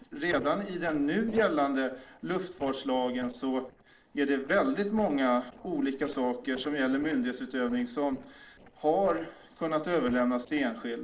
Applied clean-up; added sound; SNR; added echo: neural separator model SepFormer DNS4.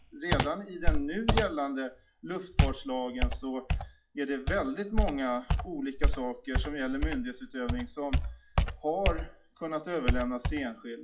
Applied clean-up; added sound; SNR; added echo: classical method WPE with log-MMSE.